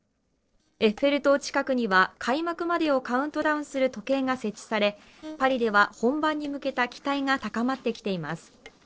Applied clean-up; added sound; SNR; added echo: neural separator model SepFormer DNS4.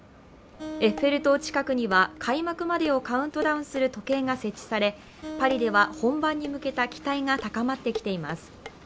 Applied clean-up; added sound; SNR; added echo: none; Dishes, pots, and pans + Acoustic guitar; 14 dB; none.